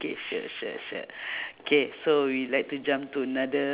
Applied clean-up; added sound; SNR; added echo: none; none; none; none.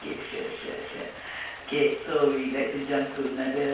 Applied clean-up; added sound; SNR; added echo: none; Stream; 17 dB; reverberation time 0.5 s.